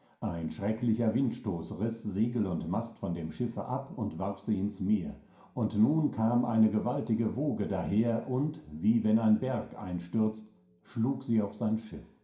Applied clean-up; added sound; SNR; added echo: none; none; none; reverberation time 0.5 s.